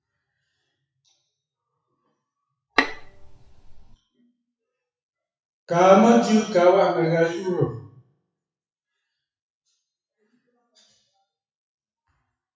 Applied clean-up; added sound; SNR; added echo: classical method WPE with log-MMSE.